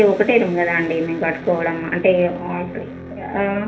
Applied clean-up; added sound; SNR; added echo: none; Electric guitar; 14 dB; reverberation time 0.3 s.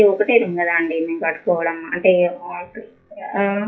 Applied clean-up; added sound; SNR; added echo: classical method WPE with log-MMSE.